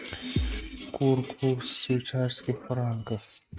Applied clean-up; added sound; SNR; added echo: neural mask model RNNoise.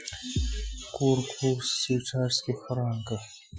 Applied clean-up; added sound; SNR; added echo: classical method Wiener filter.